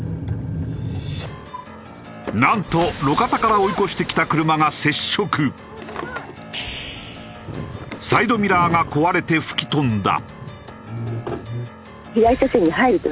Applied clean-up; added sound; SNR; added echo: none; Drawer open or close; 19 dB; none.